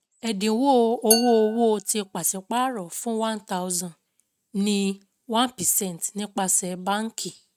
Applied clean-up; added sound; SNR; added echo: neural mask model RNNoise.